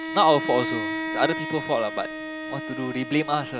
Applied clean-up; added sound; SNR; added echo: none; Bowed string instrument; 6 dB; none.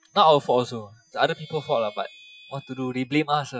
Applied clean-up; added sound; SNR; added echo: classical method Wiener filter.